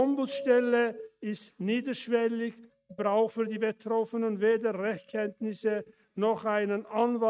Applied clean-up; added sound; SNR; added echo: neural mask model RNNoise.